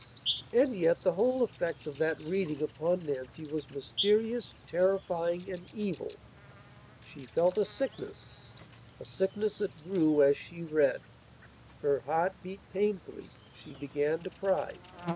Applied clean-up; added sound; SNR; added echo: none; Insect; 8 dB; none.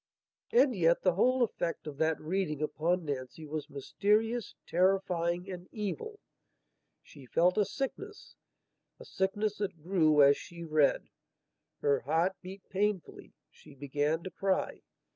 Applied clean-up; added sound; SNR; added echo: none; none; none; none.